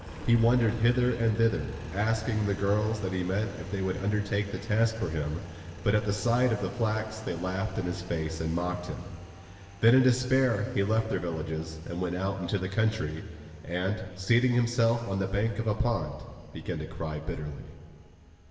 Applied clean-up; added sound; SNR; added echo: none; Engine; 16 dB; reverberation time 2.3 s.